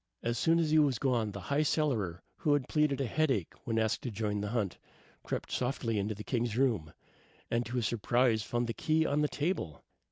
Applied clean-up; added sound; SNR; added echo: none; none; none; none.